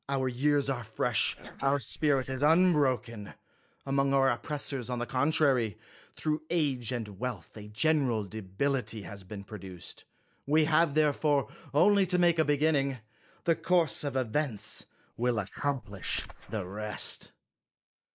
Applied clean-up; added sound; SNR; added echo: neural mask model Resemble Enhance denoiser.